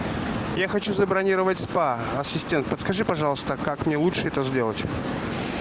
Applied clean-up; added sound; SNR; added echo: none; none; none; none.